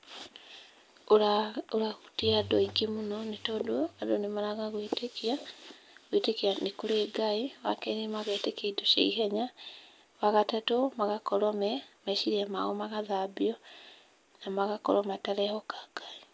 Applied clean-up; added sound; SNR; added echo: none; Bowed string instrument; 18 dB; none.